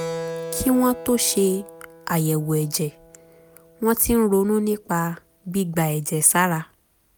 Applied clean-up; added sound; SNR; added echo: none; Keyboard (musical); 15 dB; none.